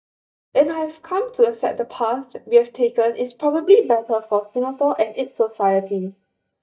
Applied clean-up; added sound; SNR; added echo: neural mask model DeepFilterNet 3.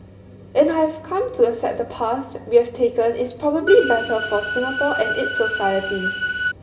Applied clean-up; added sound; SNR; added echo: none; Organ; 4 dB; reverberation time 2.6 s.